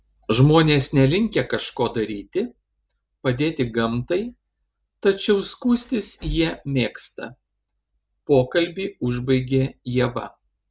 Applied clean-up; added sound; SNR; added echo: none; none; none; none.